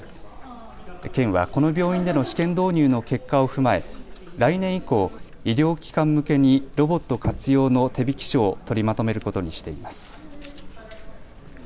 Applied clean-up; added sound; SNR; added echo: none; Knock; 15 dB; none.